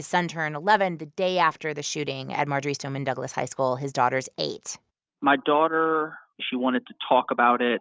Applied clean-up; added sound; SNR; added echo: none; none; none; none.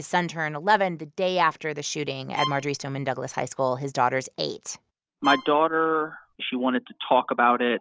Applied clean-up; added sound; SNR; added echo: none; Bowed string instrument; 11 dB; none.